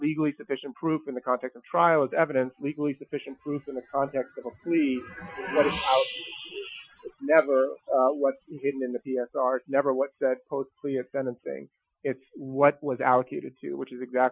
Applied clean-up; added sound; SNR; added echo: classical method Wiener filter.